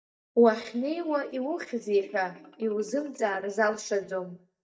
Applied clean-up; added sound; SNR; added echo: neural mask model DeepFilterNet 3.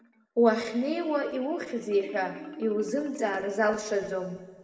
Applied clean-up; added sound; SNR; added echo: none; Marimba, xylophone; 19 dB; reverberation time 1.6 s.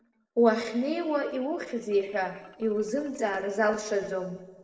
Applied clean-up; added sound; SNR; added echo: neural separator model SepFormer DNS4.